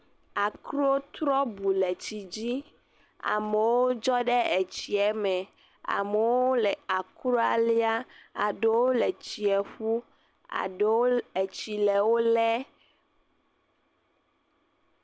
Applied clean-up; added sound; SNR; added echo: none; none; none; none.